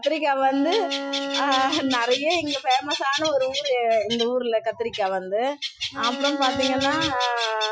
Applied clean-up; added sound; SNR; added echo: classical method Wiener filter.